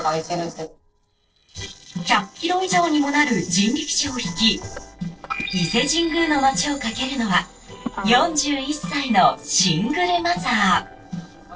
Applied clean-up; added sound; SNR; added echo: neural separator model SepFormer DNS4.